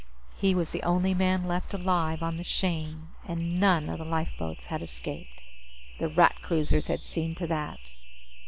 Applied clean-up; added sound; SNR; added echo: none; none; none; none.